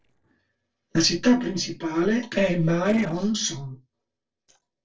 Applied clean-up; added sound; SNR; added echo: neural separator model SepFormer DNS4.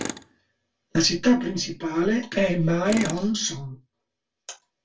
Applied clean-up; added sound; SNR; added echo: none; Tools; 15 dB; reverberation time 0.2 s.